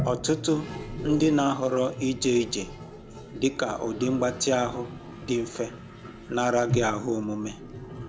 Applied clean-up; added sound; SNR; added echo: none; Toilet flush; 10 dB; none.